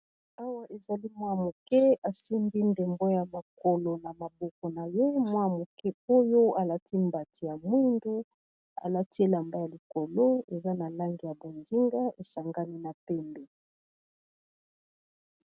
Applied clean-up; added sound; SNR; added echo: none; none; none; none.